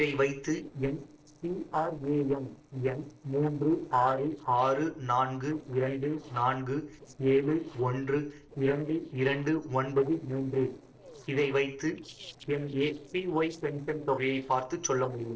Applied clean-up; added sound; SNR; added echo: neural separator model SepFormer DNS4.